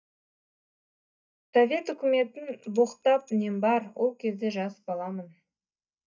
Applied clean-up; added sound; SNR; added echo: neural mask model DeepFilterNet 3.